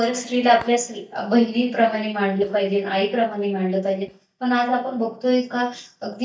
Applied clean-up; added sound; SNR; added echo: neural mask model DeepFilterNet 3.